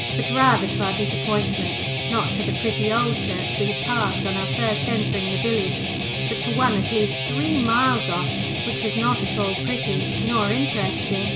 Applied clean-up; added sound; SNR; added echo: none; Guitar; -3 dB; none.